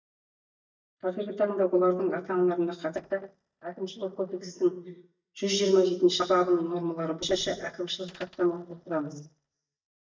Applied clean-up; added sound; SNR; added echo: neural mask model DeepFilterNet 3.